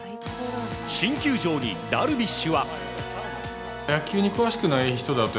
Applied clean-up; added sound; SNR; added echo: none; Brass instrument; 12 dB; none.